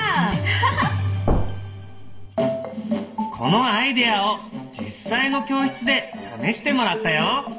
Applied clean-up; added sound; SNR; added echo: none; Thump, thud; 1 dB; reverberation time 0.7 s.